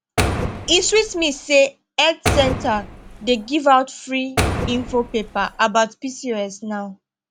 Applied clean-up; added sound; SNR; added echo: none; Door; 5 dB; none.